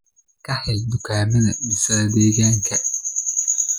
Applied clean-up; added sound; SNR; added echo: none; none; none; none.